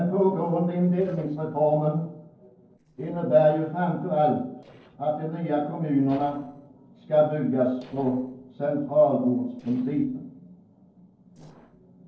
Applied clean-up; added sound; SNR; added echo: neural separator model SepFormer DNS4.